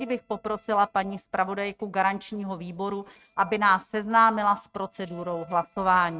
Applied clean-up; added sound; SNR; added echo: neural mask model RNNoise.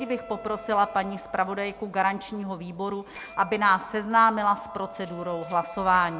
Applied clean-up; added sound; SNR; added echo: none; Bicycle bell + Wind instrument, woodwind instrument; 18 dB; none.